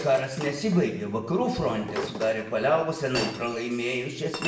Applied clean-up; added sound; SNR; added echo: none; Chink, clink; 11 dB; reverberation time 0.8 s.